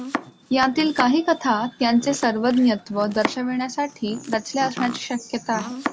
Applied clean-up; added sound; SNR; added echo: none; Domestic sounds, home sounds; 11 dB; none.